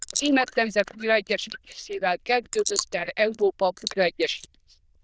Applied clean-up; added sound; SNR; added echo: neural diffusion model UNIVERSE++.